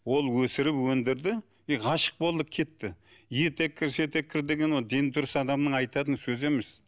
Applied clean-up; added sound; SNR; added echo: none; none; none; none.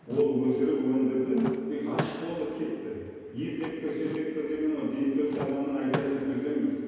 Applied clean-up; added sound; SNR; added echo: none; Door / Car; 12 dB; reverberation time 2.2 s.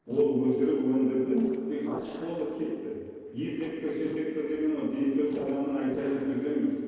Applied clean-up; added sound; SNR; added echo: neural separator model SepFormer DNS4.